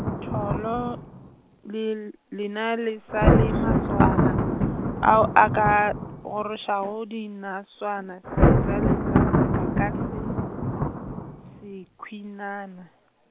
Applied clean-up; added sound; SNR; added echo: none; Thunder; -3 dB; none.